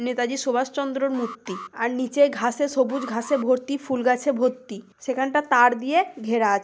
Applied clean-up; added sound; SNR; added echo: none; Alarm; 19 dB; none.